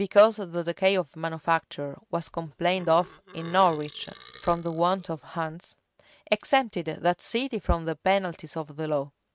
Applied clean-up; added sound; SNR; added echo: neural mask model RNNoise.